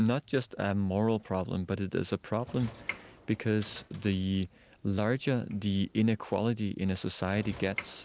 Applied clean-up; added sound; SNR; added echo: none; Sliding door / Train; 18 dB; none.